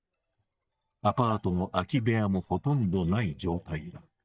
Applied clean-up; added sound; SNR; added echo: neural mask model DeepFilterNet 3.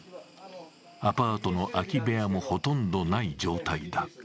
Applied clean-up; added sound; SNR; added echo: none; none; none; none.